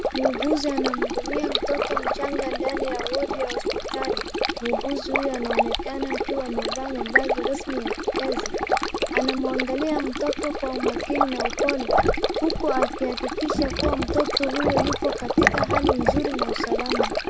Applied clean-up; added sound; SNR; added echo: none; Stream; -4 dB; none.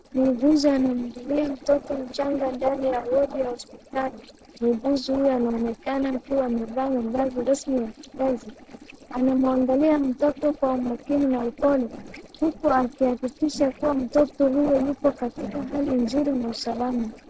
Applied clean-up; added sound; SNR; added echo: neural separator model SepFormer DNS4.